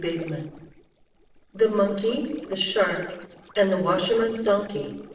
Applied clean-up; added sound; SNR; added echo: neural separator model SepFormer DNS4.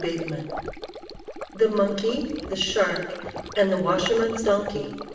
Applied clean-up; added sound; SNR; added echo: none; Stream; 11 dB; reverberation time 1.0 s.